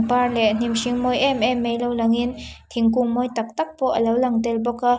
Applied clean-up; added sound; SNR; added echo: none; none; none; none.